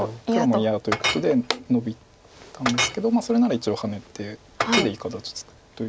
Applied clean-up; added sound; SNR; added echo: none; Chink, clink; 6 dB; none.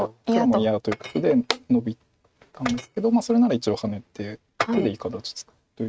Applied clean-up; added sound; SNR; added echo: neural mask model RNNoise.